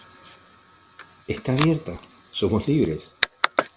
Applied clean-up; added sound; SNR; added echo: none; none; none; none.